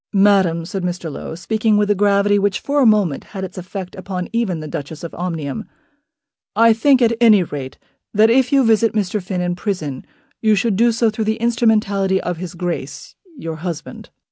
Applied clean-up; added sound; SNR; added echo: none; none; none; none.